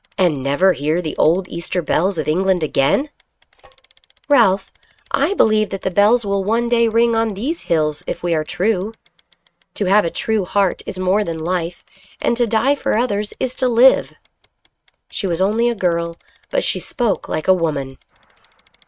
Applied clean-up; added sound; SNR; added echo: neural mask model RNNoise.